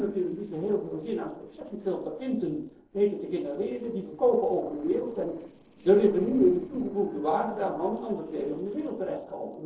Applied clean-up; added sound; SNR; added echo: neural separator model SepFormer DNS4.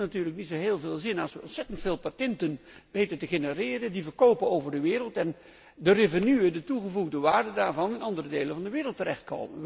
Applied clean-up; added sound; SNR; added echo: none; none; none; none.